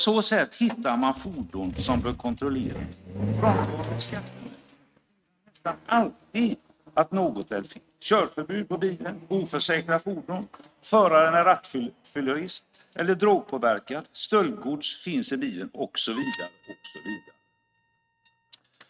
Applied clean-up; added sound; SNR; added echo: neural mask model RNNoise.